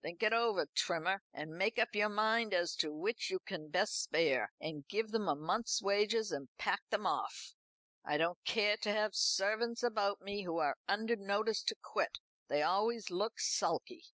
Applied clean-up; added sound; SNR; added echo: none; none; none; none.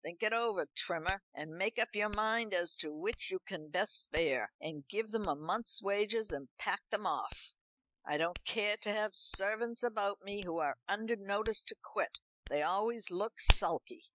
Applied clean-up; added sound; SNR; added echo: classical method Wiener filter.